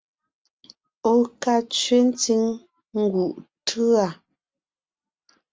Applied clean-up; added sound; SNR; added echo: none; none; none; none.